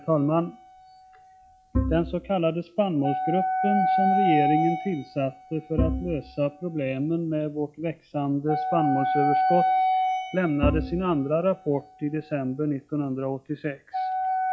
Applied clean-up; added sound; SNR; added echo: classical method log-MMSE.